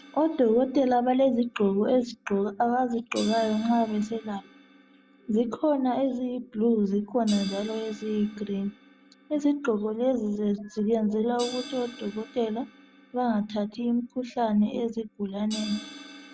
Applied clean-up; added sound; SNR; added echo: none; Crash cymbal; 19 dB; none.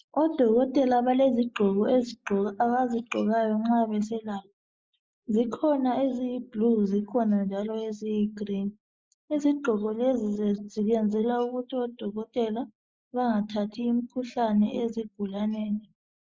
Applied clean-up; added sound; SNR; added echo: neural mask model Resemble Enhance denoiser.